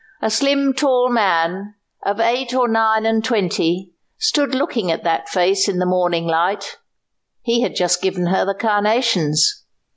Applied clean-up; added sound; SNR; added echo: none; none; none; none.